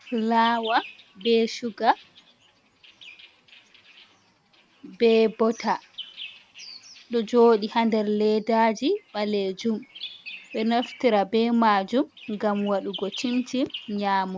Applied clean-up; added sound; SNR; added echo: none; Bird vocalization, bird call, bird song; 19 dB; none.